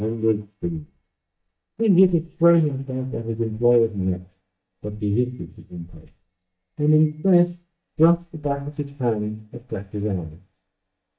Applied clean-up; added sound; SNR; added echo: neural mask model DeepFilterNet 3.